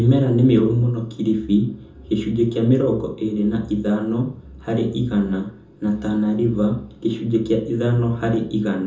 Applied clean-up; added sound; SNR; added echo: none; none; none; reverberation time 0.5 s.